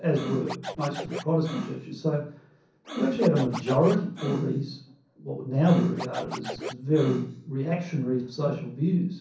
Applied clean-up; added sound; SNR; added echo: none; Scratching (performance technique); 11 dB; reverberation time 0.6 s.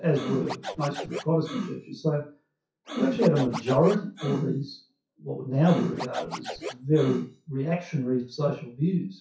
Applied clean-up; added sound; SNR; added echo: classical method WPE with log-MMSE.